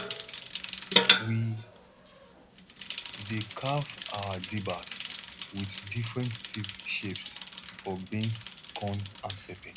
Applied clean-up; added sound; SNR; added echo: none; Bicycle; -1 dB; none.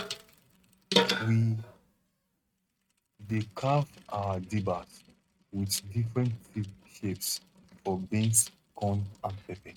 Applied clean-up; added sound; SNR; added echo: neural mask model RNNoise.